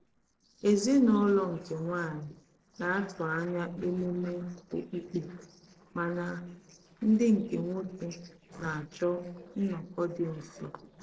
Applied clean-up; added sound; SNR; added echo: neural separator model SepFormer DNS4.